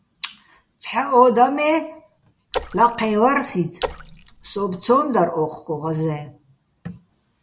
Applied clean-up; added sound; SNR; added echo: none; Splash, splatter; 12 dB; none.